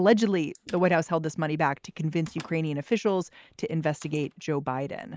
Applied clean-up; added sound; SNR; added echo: neural mask model Resemble Enhance denoiser.